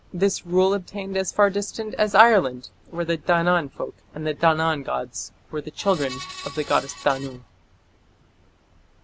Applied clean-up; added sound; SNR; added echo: none; Screech; 14 dB; none.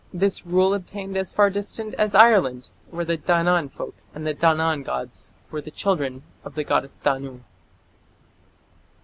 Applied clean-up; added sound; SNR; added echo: none; none; none; none.